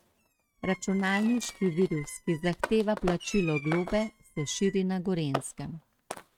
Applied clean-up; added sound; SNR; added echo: neural mask model RNNoise.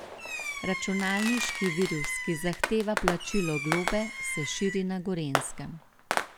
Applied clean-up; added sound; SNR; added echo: none; Fireworks; 3 dB; none.